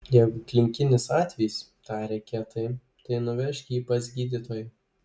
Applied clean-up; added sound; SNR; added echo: none; none; none; none.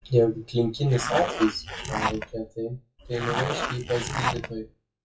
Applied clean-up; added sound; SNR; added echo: classical method WPE with log-MMSE.